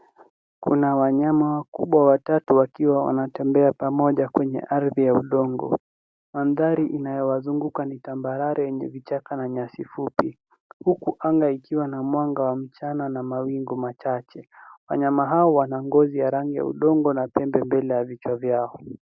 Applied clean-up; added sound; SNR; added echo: none; none; none; none.